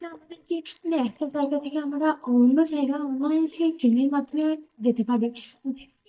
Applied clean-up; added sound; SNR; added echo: neural mask model DeepFilterNet 3.